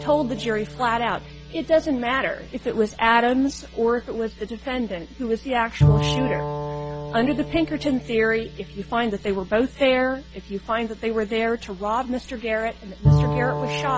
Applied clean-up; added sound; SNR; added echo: none; Bowed string instrument; 4 dB; none.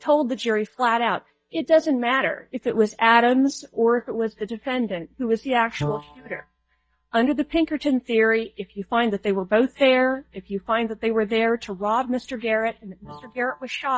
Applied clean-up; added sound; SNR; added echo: neural mask model DeepFilterNet 3.